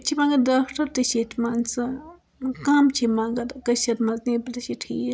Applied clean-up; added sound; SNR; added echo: none; none; none; none.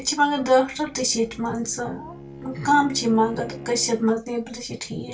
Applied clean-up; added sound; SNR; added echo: none; Bowed string instrument; 18 dB; reverberation time 0.2 s.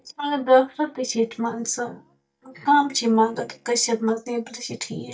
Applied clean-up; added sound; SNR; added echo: neural mask model DeepFilterNet 3.